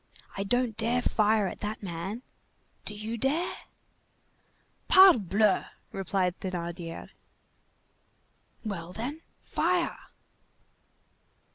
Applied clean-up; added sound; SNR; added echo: none; none; none; none.